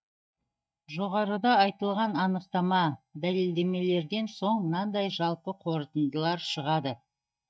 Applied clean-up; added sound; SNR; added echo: neural mask model DeepFilterNet 3.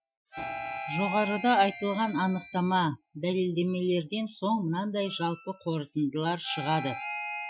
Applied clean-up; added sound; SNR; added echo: classical method Wiener filter.